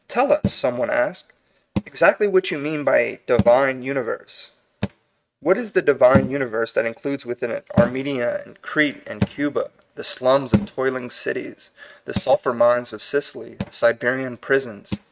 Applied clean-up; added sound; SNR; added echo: neural mask model RNNoise.